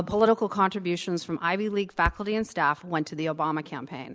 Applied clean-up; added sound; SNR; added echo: none; Thump, thud; 17 dB; none.